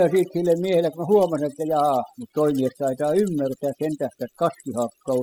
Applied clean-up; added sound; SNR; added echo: classical method spectral subtraction.